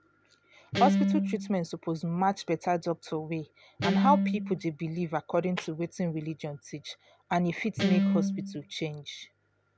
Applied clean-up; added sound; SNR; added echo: none; Guitar; -3 dB; none.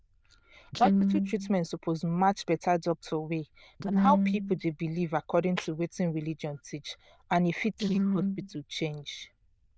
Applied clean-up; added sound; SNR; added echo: neural diffusion model UNIVERSE++.